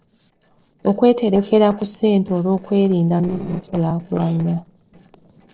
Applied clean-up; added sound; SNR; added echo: neural separator model SepFormer DNS4.